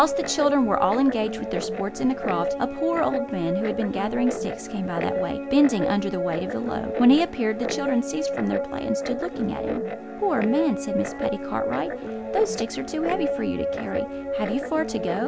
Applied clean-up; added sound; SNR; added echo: none; Guitar; 4 dB; none.